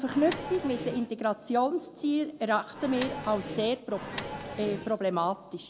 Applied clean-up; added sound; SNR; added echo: none; Microwave oven; 9 dB; reverberation time 0.8 s.